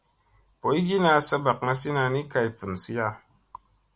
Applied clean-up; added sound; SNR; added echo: none; none; none; none.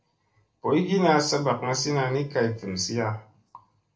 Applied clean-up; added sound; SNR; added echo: neural separator model SepFormer DNS4.